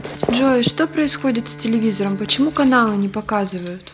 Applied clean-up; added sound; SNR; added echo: none; Bowed string instrument; 18 dB; none.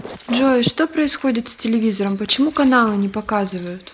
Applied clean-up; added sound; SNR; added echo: neural mask model Resemble Enhance denoiser.